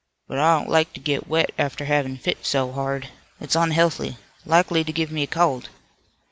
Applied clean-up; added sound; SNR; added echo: none; none; none; none.